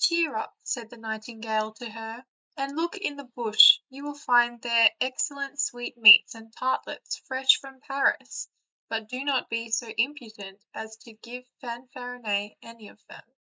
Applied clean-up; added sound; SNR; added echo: neural mask model Resemble Enhance denoiser.